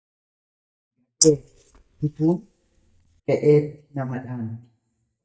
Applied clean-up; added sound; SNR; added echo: neural mask model DeepFilterNet 3.